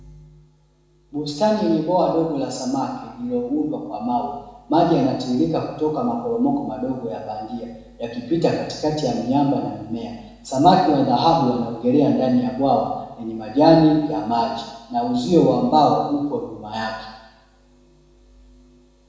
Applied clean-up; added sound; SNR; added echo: none; none; none; reverberation time 1.0 s.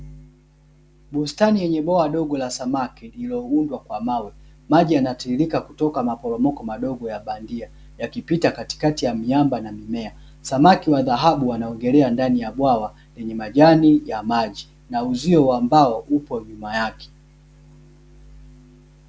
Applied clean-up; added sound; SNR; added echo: none; none; none; none.